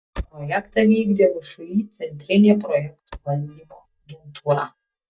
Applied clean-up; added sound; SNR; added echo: neural mask model DeepFilterNet 3.